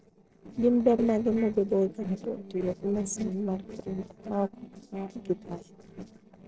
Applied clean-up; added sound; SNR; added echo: neural separator model SepFormer DNS4.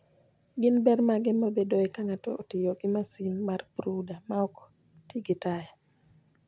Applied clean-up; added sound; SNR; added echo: none; none; none; none.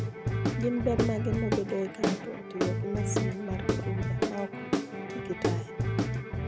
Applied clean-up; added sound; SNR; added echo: none; Guitar / Drum; -4 dB; none.